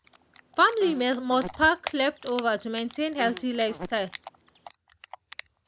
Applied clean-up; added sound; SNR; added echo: none; Typing + Insect; 14 dB; none.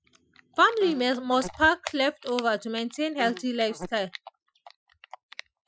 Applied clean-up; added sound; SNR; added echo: classical method Wiener filter.